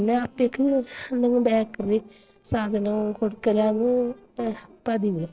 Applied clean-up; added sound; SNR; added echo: neural separator model SepFormer DNS4.